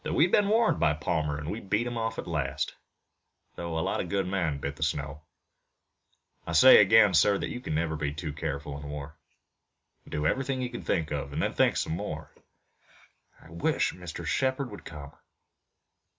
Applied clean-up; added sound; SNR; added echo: none; none; none; none.